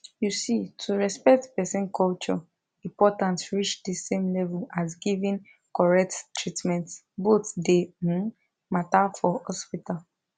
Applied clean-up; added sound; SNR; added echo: none; none; none; none.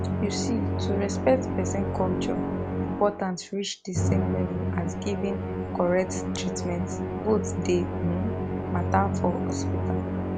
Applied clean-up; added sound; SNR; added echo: none; Musical instrument; -1 dB; none.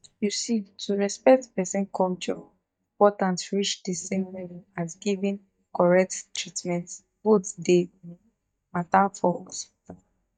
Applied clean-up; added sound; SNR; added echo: neural mask model DeepFilterNet 3.